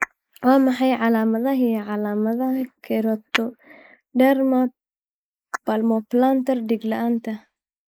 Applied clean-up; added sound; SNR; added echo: neural mask model Resemble Enhance denoiser.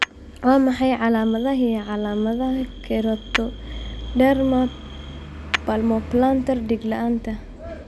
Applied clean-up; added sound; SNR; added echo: none; Tap / Hammer; 13 dB; none.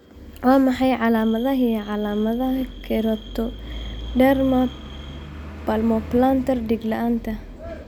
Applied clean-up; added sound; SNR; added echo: none; none; none; none.